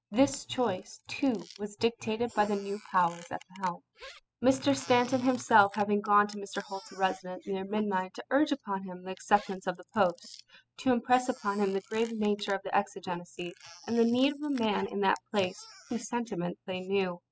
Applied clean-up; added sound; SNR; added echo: classical method spectral subtraction.